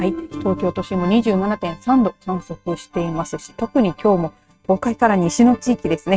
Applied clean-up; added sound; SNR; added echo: neural mask model RNNoise.